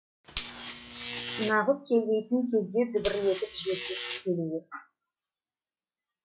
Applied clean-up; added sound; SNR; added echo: classical method log-MMSE.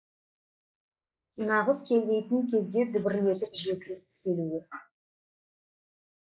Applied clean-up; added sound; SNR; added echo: neural mask model Resemble Enhance denoiser.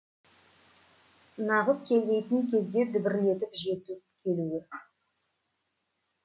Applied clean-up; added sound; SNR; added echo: none; none; none; none.